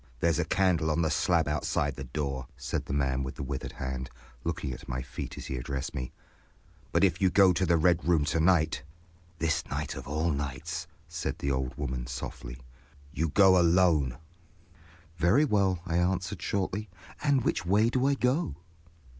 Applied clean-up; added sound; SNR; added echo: none; none; none; none.